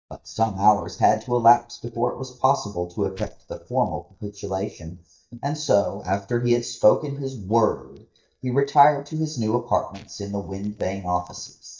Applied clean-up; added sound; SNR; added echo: neural mask model DeepFilterNet 3.